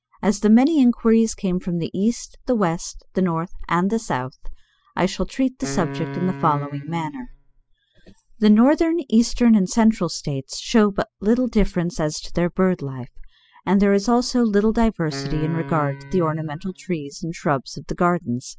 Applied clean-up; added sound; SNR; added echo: classical method spectral subtraction.